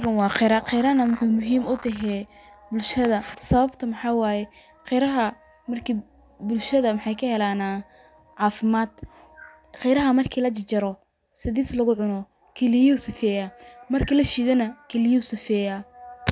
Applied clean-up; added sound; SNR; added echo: none; Animal; 19 dB; none.